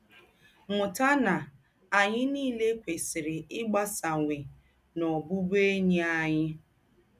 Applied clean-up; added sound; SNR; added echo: none; none; none; none.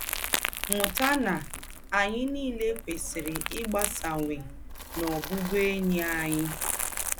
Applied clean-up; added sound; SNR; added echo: none; Crumpling, crinkling; 4 dB; none.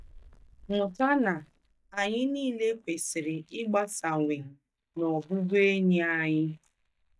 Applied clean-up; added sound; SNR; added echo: neural mask model DeepFilterNet 3.